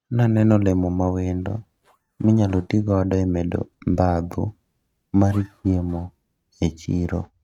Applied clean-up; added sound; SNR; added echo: neural mask model RNNoise.